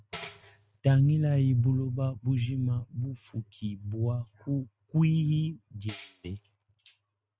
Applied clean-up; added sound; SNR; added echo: neural mask model RNNoise.